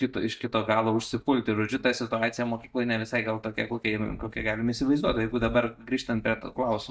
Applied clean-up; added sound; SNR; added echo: neural mask model DeepFilterNet 3.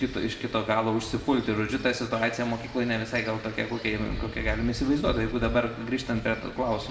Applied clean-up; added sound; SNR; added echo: none; Wind; 11 dB; reverberation time 1.2 s.